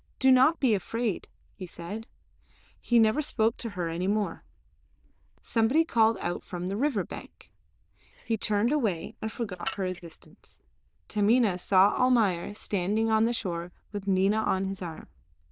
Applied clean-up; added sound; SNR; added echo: neural diffusion model UNIVERSE++.